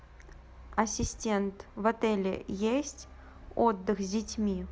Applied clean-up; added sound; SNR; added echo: none; none; none; none.